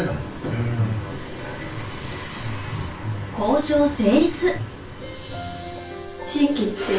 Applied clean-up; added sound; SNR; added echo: none; Subway, metro, underground; 18 dB; reverberation time 0.2 s.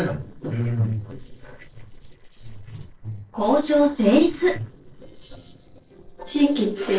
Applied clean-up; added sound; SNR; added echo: neural separator model SepFormer DNS4.